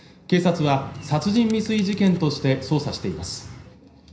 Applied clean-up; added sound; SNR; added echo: none; Bird; 16 dB; reverberation time 0.5 s.